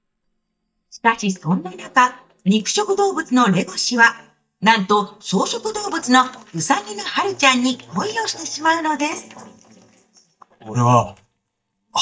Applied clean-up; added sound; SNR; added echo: neural mask model DeepFilterNet 3.